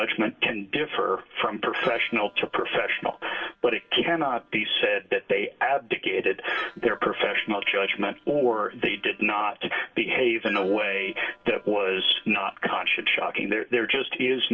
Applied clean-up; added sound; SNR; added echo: neural separator model SepFormer DNS4.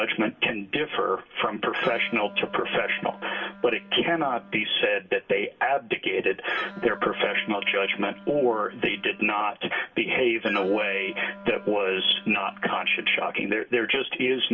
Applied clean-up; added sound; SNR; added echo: none; Wind instrument, woodwind instrument; 16 dB; reverberation time 0.2 s.